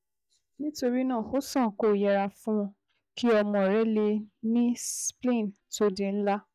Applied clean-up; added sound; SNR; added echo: neural mask model DeepFilterNet 3.